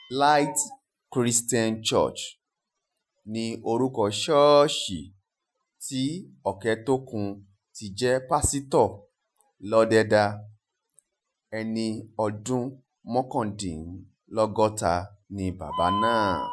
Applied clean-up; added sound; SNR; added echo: classical method Wiener filter.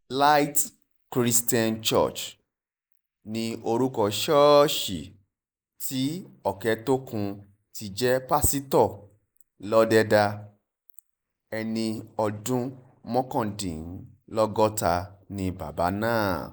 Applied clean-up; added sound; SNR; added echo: neural mask model Resemble Enhance denoiser.